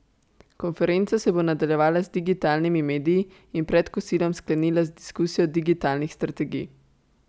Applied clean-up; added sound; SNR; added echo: none; none; none; none.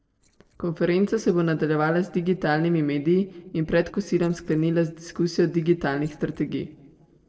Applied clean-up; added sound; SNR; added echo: neural separator model SepFormer DNS4.